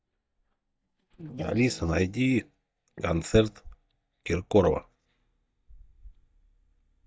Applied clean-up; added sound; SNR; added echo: neural mask model DeepFilterNet 3.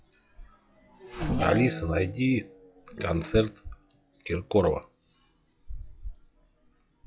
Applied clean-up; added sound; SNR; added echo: classical method log-MMSE.